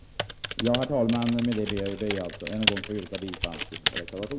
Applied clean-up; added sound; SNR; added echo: none; Typing; 3 dB; none.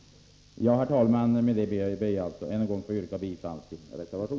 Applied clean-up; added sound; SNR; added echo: none; none; none; none.